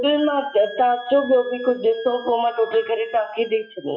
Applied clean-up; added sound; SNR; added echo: classical method log-MMSE.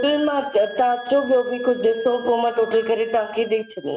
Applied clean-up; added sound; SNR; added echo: none; Wind instrument, woodwind instrument; 19 dB; none.